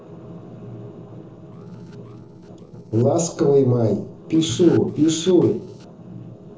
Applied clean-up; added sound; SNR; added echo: neural separator model SepFormer DNS4.